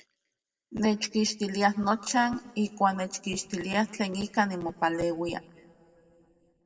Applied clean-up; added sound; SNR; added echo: none; none; none; reverberation time 1.5 s.